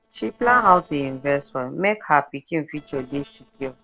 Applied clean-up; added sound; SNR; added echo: neural separator model SepFormer DNS4.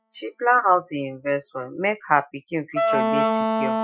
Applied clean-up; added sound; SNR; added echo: classical method Wiener filter.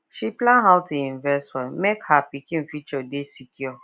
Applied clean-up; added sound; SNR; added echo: none; none; none; none.